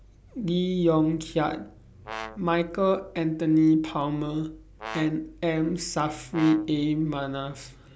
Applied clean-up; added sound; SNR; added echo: none; Brass instrument; 14 dB; none.